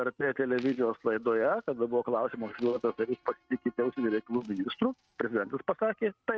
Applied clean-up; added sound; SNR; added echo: neural mask model RNNoise.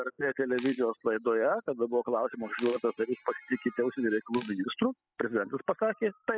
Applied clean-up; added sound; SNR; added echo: classical method spectral subtraction.